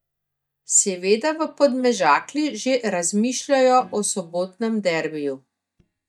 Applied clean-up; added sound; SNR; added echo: neural mask model DeepFilterNet 3.